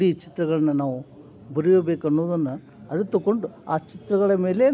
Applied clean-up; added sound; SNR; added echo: none; none; none; none.